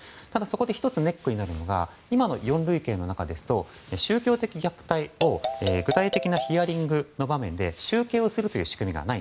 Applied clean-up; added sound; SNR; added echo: none; Marimba, xylophone; 5 dB; none.